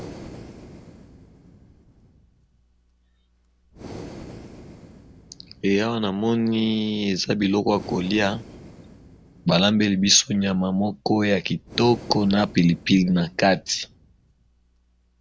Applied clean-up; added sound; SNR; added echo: none; Breathing; 19 dB; none.